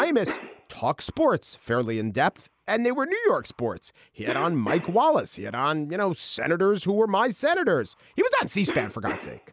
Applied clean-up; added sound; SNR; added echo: none; Cough; 15 dB; none.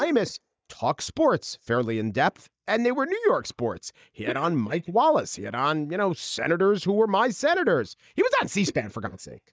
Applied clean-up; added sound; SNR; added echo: neural mask model DeepFilterNet 3.